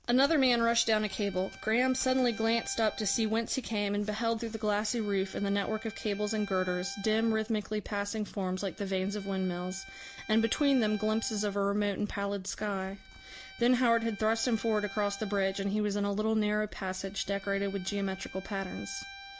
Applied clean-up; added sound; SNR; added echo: none; Bowed string instrument; 19 dB; none.